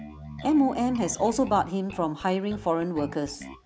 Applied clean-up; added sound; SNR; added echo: none; Bass guitar; 16 dB; none.